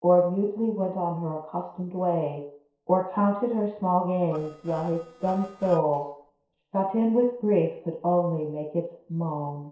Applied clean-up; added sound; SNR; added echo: neural separator model SepFormer DNS4.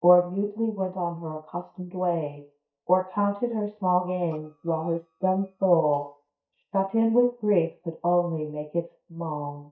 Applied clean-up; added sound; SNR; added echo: neural mask model DeepFilterNet 3.